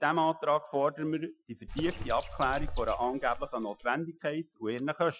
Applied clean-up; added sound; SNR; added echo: classical method Wiener filter.